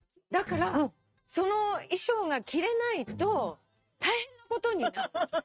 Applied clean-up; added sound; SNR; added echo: neural mask model RNNoise.